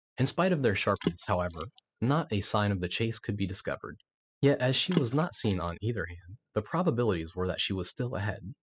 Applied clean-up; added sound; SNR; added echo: classical method spectral subtraction.